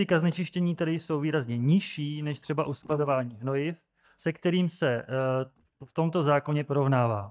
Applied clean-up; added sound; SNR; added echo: neural mask model DeepFilterNet 3.